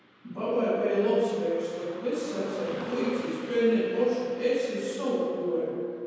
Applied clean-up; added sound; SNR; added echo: none; Car passing by / Traffic noise, roadway noise; 18 dB; reverberation time 2.1 s.